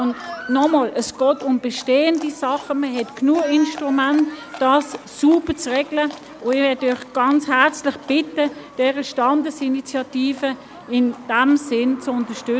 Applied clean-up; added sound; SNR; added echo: none; Livestock, farm animals, working animals; 18 dB; none.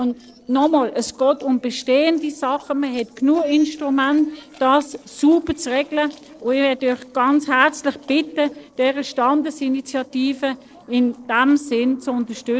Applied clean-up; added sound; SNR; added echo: neural separator model SepFormer DNS4.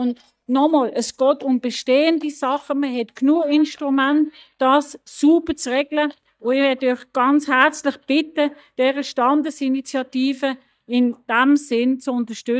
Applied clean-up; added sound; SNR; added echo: neural mask model DeepFilterNet 3.